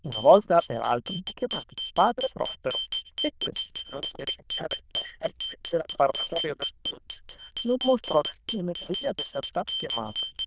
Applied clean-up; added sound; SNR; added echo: neural diffusion model UNIVERSE++.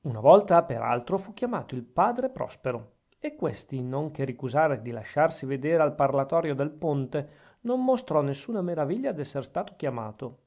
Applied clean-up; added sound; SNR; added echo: none; none; none; none.